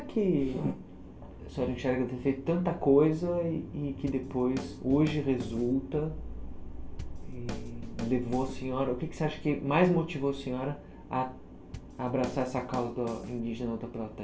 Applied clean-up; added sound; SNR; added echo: none; Drum / Drum kit; 14 dB; reverberation time 0.3 s.